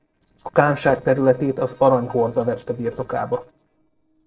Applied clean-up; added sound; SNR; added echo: neural separator model SepFormer DNS4.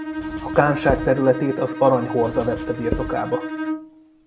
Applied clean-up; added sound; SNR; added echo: none; Bowed string instrument + Writing; 6 dB; none.